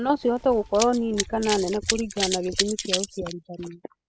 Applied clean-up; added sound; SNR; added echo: classical method spectral subtraction.